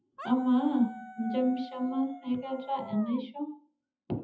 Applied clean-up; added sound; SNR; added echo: classical method WPE with log-MMSE.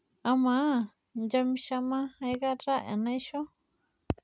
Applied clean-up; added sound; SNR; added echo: none; none; none; none.